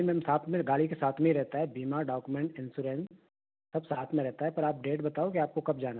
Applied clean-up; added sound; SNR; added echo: none; none; none; none.